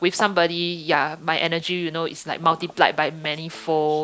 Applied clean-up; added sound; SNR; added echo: none; none; none; none.